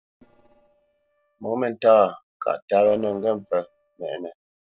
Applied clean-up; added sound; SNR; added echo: neural separator model SepFormer DNS4.